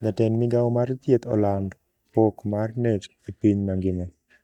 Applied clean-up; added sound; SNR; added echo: neural mask model DeepFilterNet 3.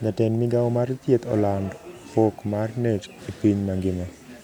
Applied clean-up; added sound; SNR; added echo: none; none; none; none.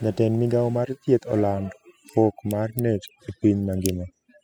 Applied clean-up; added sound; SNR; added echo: classical method spectral subtraction.